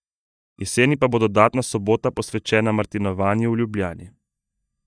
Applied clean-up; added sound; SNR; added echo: neural mask model DeepFilterNet 3.